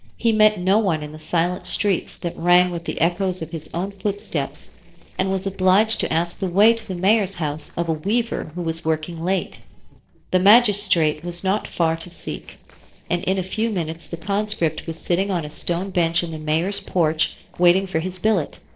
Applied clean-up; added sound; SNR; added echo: neural separator model SepFormer DNS4.